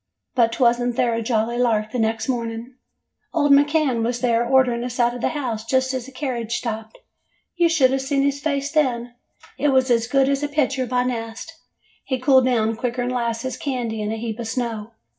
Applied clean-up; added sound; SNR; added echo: none; none; none; reverberation time 0.4 s.